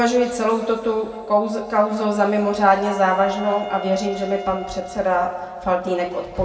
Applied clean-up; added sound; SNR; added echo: none; Wind instrument, woodwind instrument; 17 dB; reverberation time 1.7 s.